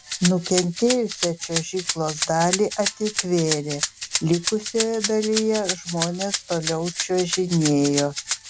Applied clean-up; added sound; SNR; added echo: none; Rattle (instrument); 5 dB; none.